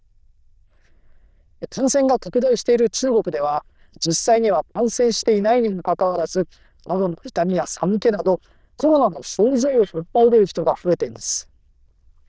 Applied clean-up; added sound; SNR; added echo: neural diffusion model UNIVERSE++.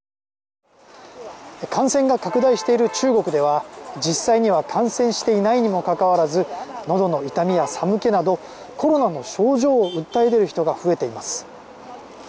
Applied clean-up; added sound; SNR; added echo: none; none; none; none.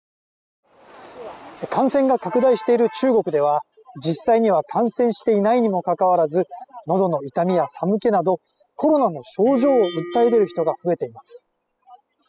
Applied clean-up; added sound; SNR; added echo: classical method spectral subtraction.